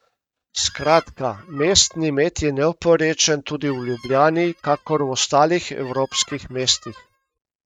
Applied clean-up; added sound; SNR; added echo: neural mask model RNNoise.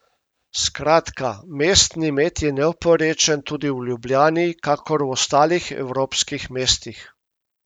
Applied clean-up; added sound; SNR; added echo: none; none; none; none.